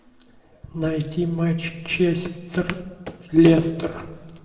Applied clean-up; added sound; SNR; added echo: none; Walk, footsteps; 17 dB; reverberation time 1.2 s.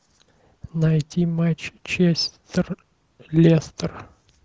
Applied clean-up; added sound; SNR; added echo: none; none; none; none.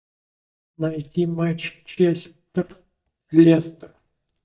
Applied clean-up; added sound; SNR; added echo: neural mask model DeepFilterNet 3.